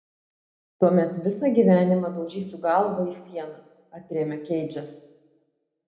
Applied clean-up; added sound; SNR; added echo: none; none; none; reverberation time 0.8 s.